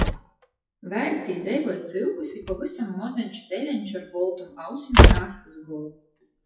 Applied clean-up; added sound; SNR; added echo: classical method WPE with log-MMSE.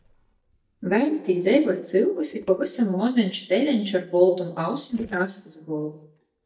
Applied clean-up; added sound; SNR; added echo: neural mask model DeepFilterNet 3.